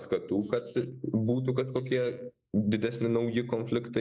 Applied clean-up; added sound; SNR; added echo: neural mask model Resemble Enhance denoiser.